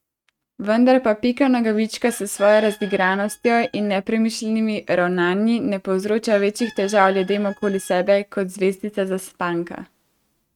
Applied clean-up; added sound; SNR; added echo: neural mask model RNNoise.